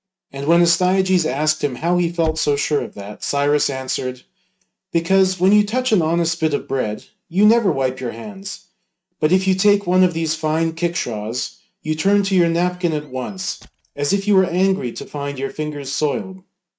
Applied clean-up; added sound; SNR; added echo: neural mask model RNNoise.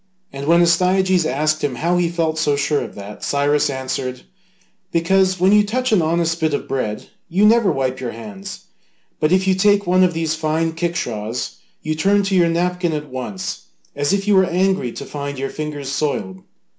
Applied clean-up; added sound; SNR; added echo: none; none; none; none.